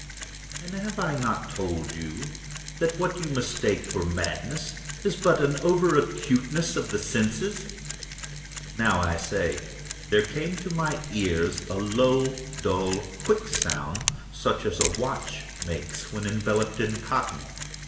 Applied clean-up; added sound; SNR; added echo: none; Mechanisms; 8 dB; reverberation time 0.9 s.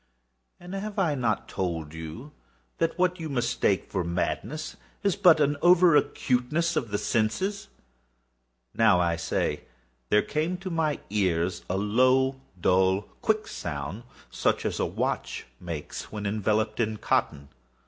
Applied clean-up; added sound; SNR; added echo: none; none; none; none.